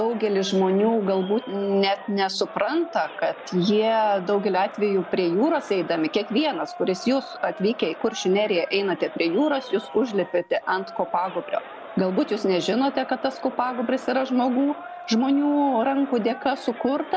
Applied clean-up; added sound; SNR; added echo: none; Crowd; 15 dB; none.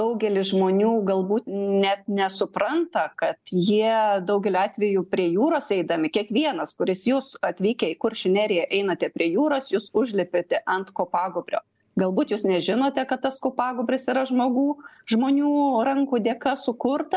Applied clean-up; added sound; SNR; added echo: none; none; none; none.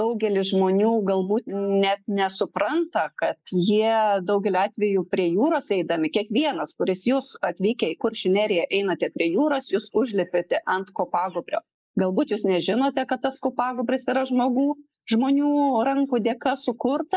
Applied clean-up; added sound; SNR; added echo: neural mask model Resemble Enhance denoiser.